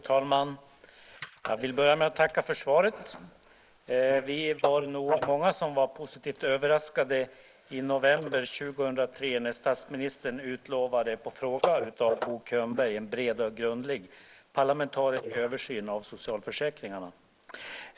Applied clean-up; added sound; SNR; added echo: neural mask model Resemble Enhance denoiser.